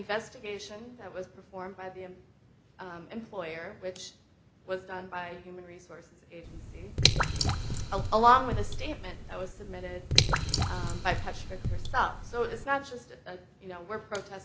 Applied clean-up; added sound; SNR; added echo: none; Drip / Water; -3 dB; none.